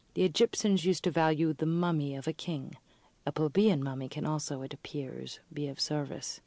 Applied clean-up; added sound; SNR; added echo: none; none; none; none.